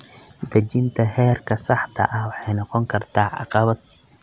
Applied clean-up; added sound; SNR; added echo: none; none; none; none.